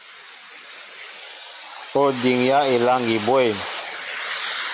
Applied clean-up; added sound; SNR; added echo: none; none; none; none.